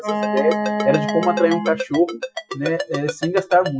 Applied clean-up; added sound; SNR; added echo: classical method Wiener filter.